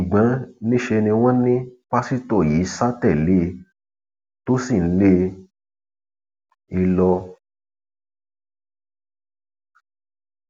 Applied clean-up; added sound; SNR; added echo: none; none; none; none.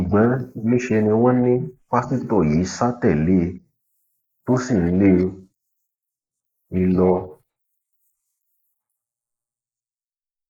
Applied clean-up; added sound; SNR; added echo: neural mask model Resemble Enhance denoiser.